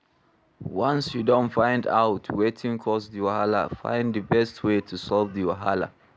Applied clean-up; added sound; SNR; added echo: none; none; none; none.